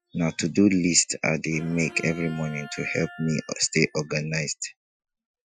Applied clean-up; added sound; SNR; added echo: classical method Wiener filter.